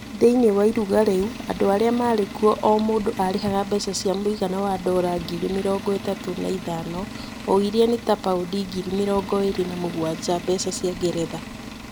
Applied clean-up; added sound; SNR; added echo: none; Engine; 13 dB; none.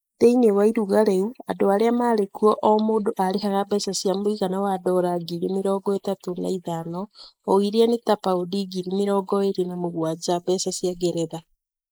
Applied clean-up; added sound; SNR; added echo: neural mask model Resemble Enhance denoiser.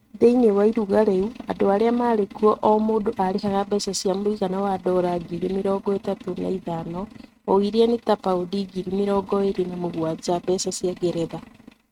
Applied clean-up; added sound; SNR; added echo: neural mask model RNNoise.